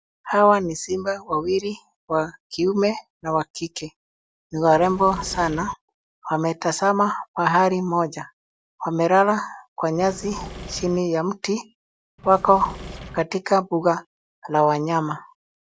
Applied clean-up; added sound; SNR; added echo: none; Engine / Mechanisms; 14 dB; none.